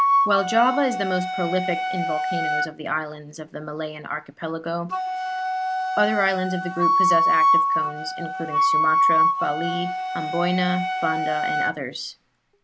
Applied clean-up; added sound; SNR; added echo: none; Wind instrument, woodwind instrument; -3 dB; none.